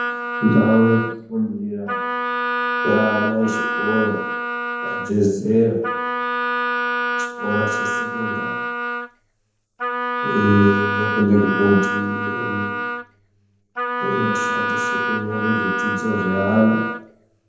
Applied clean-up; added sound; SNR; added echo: none; Wind instrument, woodwind instrument; 2 dB; reverberation time 0.9 s.